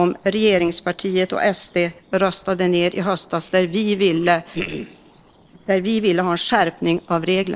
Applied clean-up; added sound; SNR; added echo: neural separator model SepFormer DNS4.